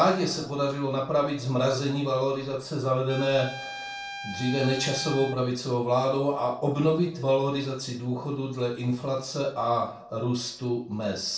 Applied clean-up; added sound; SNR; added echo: none; Trumpet; 11 dB; reverberation time 0.4 s.